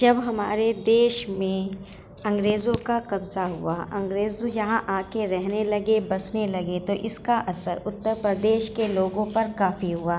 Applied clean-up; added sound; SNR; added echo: none; none; none; none.